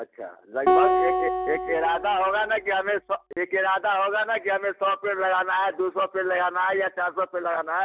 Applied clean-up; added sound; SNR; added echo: none; Acoustic guitar; 0 dB; none.